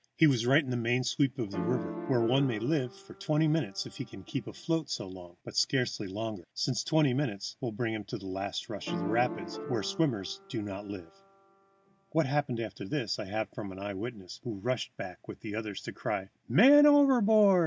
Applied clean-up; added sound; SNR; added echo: none; Piano; 11 dB; none.